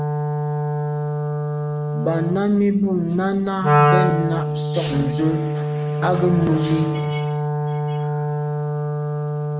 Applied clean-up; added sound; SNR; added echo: none; Wind instrument, woodwind instrument; -2 dB; none.